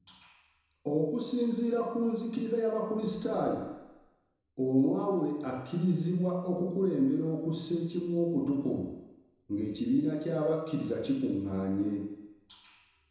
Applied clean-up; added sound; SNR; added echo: none; none; none; reverberation time 1.0 s.